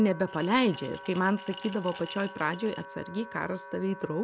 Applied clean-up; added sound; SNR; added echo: none; Wind instrument, woodwind instrument + Glass; 14 dB; none.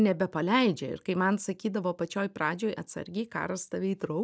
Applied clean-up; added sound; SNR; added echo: none; none; none; none.